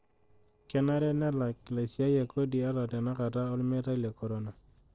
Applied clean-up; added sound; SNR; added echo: neural separator model SepFormer DNS4.